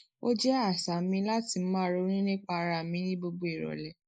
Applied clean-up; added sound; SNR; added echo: neural mask model Resemble Enhance denoiser.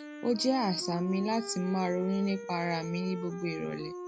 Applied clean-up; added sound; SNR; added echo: none; Wind instrument, woodwind instrument; 10 dB; none.